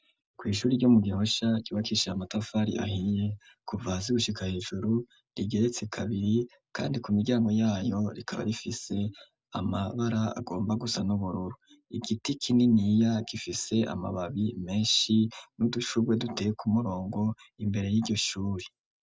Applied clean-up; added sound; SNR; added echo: none; none; none; none.